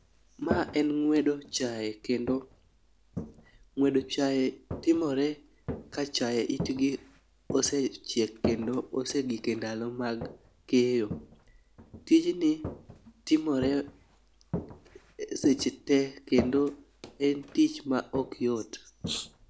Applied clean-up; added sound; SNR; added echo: none; Walk, footsteps; 12 dB; none.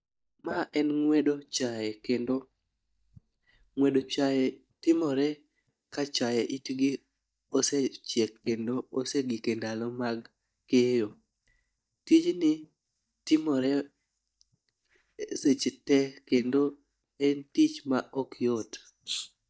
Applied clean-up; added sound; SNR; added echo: neural mask model DeepFilterNet 3.